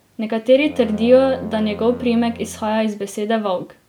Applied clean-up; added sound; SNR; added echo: none; Brass instrument; 17 dB; none.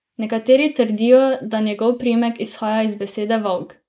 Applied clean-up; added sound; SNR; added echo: neural mask model Resemble Enhance denoiser.